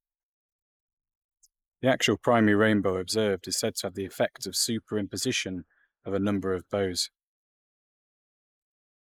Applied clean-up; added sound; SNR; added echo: neural mask model Resemble Enhance denoiser.